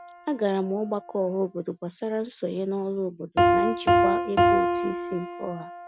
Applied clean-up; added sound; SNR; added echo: none; Piano; -3 dB; none.